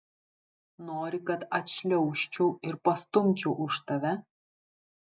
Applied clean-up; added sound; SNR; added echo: none; none; none; none.